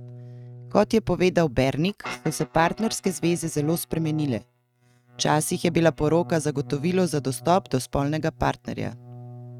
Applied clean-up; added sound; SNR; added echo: neural mask model RNNoise.